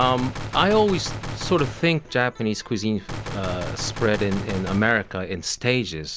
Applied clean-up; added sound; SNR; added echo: none; Gunshot, gunfire; 10 dB; none.